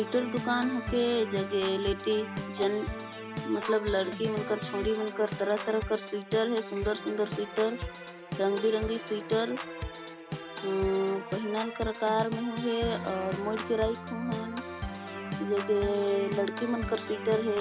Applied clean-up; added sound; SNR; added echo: none; Organ; 7 dB; none.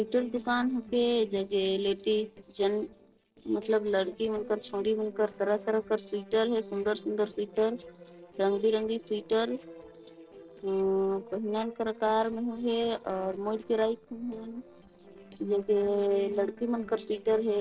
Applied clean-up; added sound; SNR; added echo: neural separator model SepFormer DNS4.